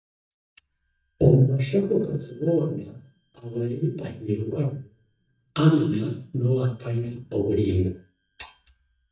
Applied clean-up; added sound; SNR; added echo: neural mask model DeepFilterNet 3.